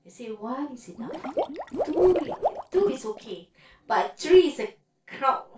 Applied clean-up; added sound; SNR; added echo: neural separator model SepFormer DNS4.